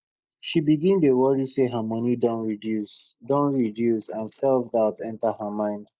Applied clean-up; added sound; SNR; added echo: neural mask model Resemble Enhance denoiser.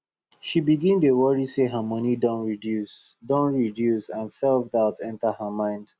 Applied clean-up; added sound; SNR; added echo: none; none; none; none.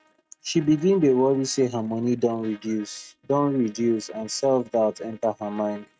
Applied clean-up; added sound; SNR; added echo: neural mask model RNNoise.